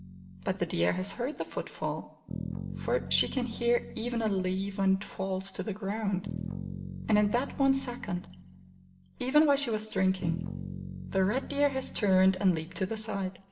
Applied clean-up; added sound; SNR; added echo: none; Bass guitar; 12 dB; reverberation time 0.7 s.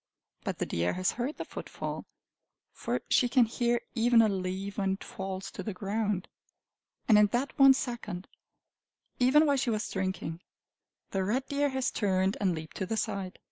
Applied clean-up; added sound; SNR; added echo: none; none; none; none.